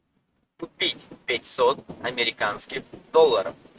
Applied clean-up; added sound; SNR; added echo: neural mask model RNNoise.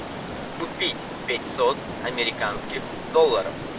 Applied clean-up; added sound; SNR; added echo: none; Stream; 7 dB; none.